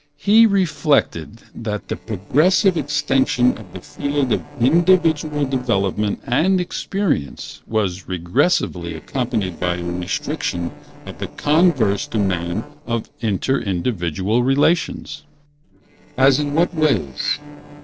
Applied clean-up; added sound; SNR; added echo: neural separator model SepFormer DNS4.